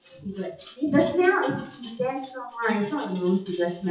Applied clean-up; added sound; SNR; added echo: classical method WPE with log-MMSE.